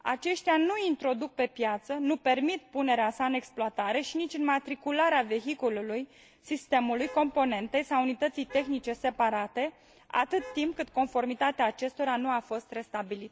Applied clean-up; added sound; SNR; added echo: none; Traffic noise, roadway noise / Vehicle horn, car horn, honking; 20 dB; none.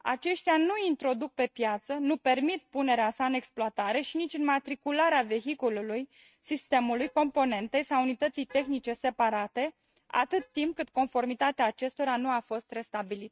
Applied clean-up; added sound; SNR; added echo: neural mask model RNNoise.